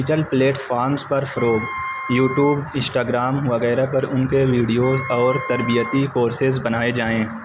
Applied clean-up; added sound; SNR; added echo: none; Wind instrument, woodwind instrument; 10 dB; none.